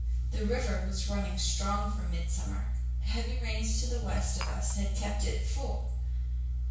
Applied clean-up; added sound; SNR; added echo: none; Glass; 18 dB; reverberation time 0.6 s.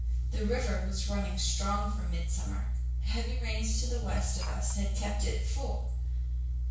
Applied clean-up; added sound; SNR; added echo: neural separator model SepFormer DNS4.